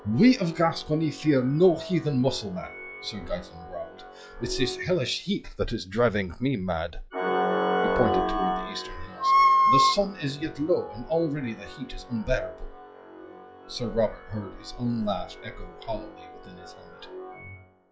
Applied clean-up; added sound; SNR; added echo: classical method log-MMSE.